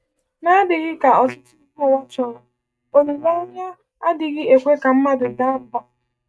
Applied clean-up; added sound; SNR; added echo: neural mask model DeepFilterNet 3.